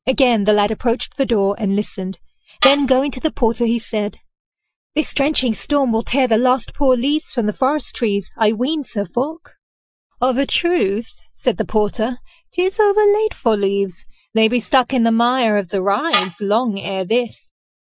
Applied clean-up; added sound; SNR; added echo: classical method Wiener filter.